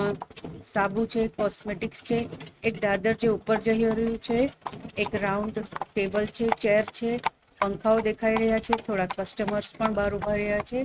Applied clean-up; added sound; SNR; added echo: neural mask model RNNoise.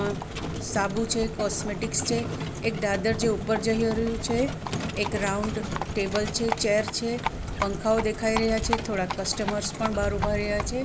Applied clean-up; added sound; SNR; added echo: none; Livestock, farm animals, working animals; 5 dB; none.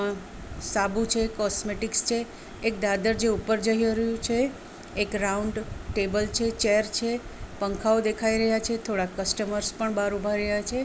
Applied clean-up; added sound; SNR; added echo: none; none; none; none.